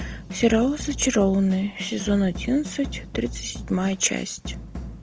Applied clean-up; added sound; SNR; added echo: none; Drum / Drum kit; 11 dB; none.